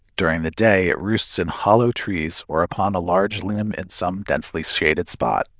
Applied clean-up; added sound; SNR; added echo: neural diffusion model UNIVERSE++.